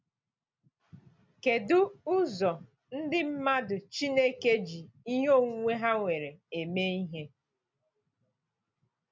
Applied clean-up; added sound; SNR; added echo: none; none; none; none.